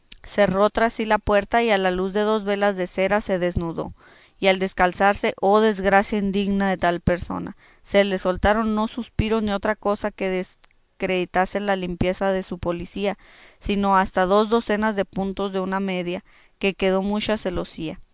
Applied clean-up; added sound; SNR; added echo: none; none; none; none.